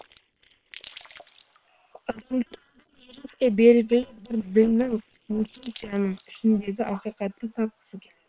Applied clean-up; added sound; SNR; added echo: neural separator model SepFormer WHAM!.